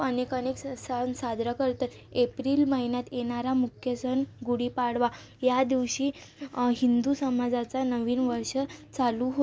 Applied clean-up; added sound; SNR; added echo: none; none; none; none.